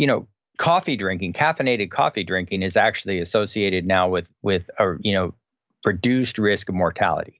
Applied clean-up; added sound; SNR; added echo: none; none; none; none.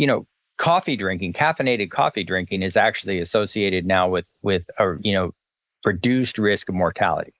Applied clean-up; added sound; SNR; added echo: neural mask model Resemble Enhance denoiser.